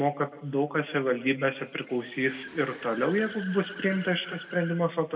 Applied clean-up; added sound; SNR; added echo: none; Accelerating, revving, vroom / Car; 17 dB; reverberation time 0.7 s.